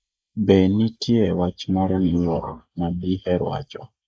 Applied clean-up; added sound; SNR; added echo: neural mask model Resemble Enhance denoiser.